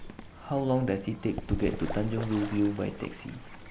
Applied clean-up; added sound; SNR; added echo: none; Bird / Fowl; 9 dB; none.